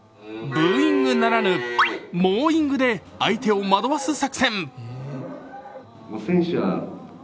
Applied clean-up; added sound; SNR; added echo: none; none; none; none.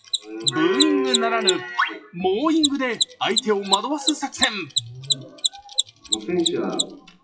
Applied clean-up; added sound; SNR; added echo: classical method WPE with log-MMSE.